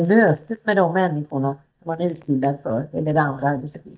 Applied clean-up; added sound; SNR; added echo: neural mask model DeepFilterNet 3.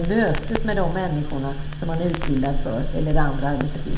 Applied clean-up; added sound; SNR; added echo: none; Crackle; 0 dB; reverberation time 1.9 s.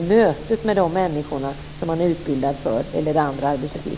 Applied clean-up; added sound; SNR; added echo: none; none; none; none.